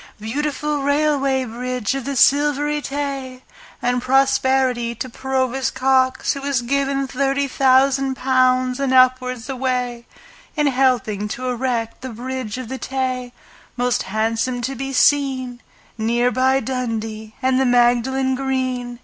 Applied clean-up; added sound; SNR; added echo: none; none; none; none.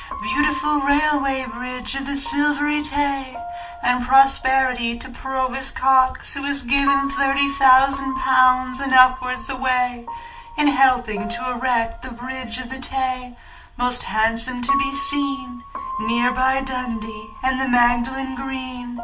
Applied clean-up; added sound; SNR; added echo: none; Piano; 11 dB; reverberation time 0.2 s.